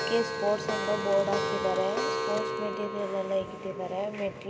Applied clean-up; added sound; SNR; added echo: none; Clock; 3 dB; none.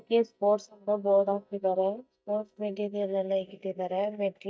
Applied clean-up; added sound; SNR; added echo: neural mask model DeepFilterNet 3.